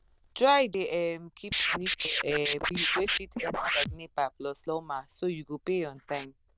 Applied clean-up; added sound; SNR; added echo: neural diffusion model UNIVERSE++.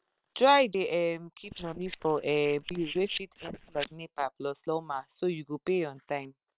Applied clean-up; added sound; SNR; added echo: neural separator model SepFormer WHAM!.